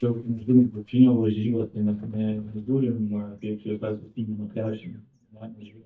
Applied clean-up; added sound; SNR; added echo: neural mask model DeepFilterNet 3.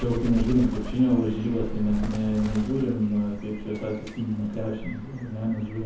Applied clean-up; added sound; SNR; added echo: none; Bird; 9 dB; reverberation time 0.7 s.